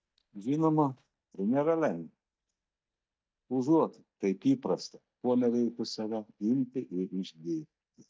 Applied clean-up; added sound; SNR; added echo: neural mask model DeepFilterNet 3.